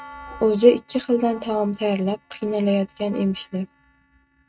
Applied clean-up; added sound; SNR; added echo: neural mask model RNNoise.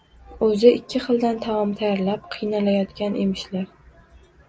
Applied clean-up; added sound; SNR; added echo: none; none; none; none.